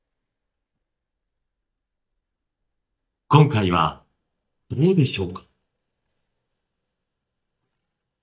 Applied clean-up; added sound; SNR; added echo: neural mask model DeepFilterNet 3.